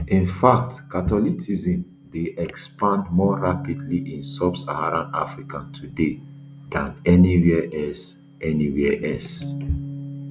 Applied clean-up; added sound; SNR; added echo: none; Bass guitar; 14 dB; none.